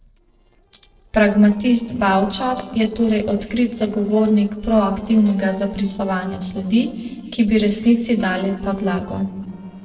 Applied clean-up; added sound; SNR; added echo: neural separator model SepFormer DNS4.